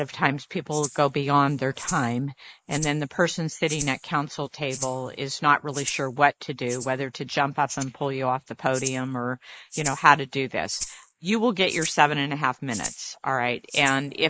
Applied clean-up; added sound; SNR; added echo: neural mask model Resemble Enhance denoiser.